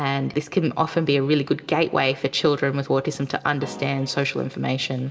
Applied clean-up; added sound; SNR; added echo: none; Keyboard (musical); 15 dB; reverberation time 2.3 s.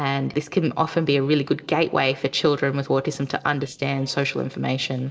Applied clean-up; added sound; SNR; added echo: neural separator model SepFormer DNS4.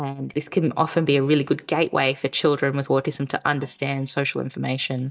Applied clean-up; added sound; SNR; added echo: neural mask model DeepFilterNet 3.